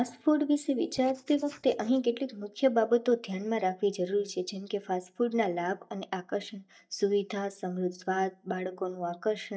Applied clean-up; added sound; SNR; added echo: neural mask model DeepFilterNet 3.